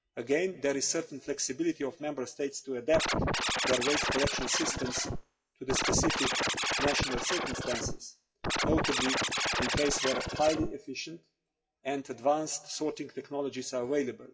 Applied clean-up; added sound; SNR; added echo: classical method WPE with log-MMSE.